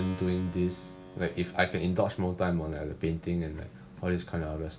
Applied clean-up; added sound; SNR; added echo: none; Keyboard (musical); 19 dB; none.